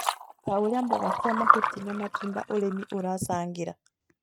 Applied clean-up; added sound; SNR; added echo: neural mask model RNNoise.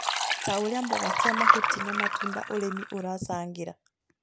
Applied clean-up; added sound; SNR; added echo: none; Liquid; -4 dB; none.